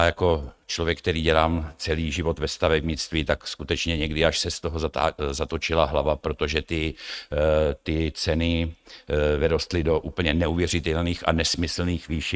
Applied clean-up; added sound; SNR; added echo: neural mask model RNNoise.